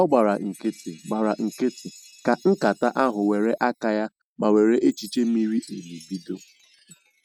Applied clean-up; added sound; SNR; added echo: neural mask model RNNoise.